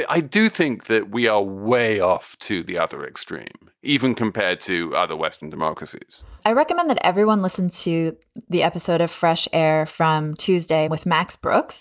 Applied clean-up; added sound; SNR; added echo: none; none; none; none.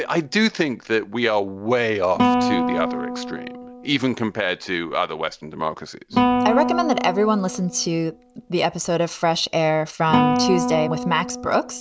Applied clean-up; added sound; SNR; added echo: none; Guitar; 3 dB; none.